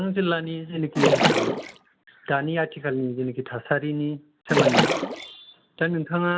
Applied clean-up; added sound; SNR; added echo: none; Splash, splatter; -4 dB; none.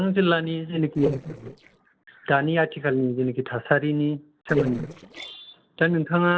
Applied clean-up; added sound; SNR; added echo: neural separator model SepFormer DNS4.